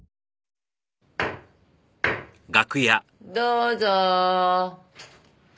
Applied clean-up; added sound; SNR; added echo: none; none; none; none.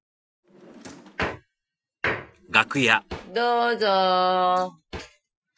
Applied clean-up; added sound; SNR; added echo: classical method Wiener filter.